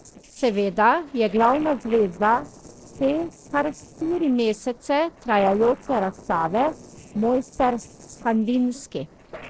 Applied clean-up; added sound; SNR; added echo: neural separator model SepFormer DNS4.